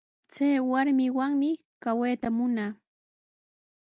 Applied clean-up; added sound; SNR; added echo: none; none; none; none.